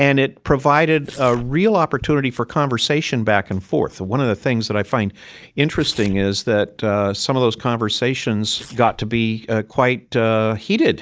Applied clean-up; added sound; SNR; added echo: neural mask model DeepFilterNet 3.